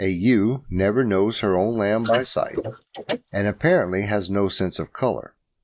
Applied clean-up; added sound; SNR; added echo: neural mask model Resemble Enhance denoiser.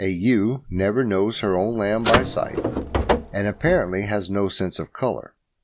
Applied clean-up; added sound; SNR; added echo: none; Car; 3 dB; none.